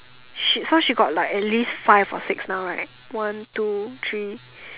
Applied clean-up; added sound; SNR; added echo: none; none; none; none.